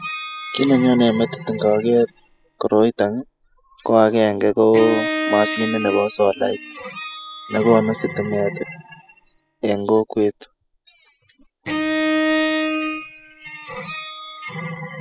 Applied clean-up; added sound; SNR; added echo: classical method spectral subtraction.